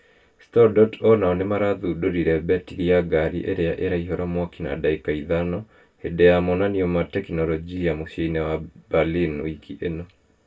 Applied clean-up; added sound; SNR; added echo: none; none; none; reverberation time 0.2 s.